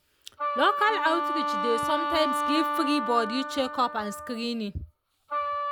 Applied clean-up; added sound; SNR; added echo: none; Wind instrument, woodwind instrument; 2 dB; none.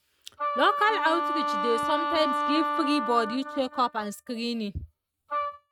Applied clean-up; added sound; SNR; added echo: neural mask model RNNoise.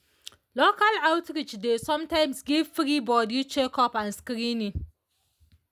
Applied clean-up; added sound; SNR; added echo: none; none; none; none.